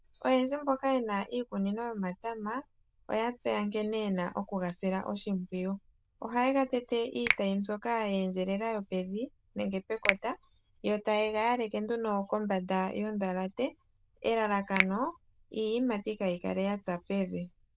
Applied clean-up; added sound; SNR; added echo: neural diffusion model UNIVERSE++.